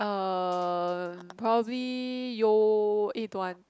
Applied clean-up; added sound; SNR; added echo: none; none; none; none.